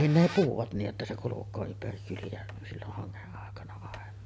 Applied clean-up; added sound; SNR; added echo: none; Squeak; 18 dB; none.